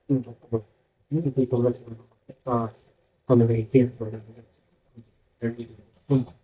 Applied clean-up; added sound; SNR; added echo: neural mask model DeepFilterNet 3.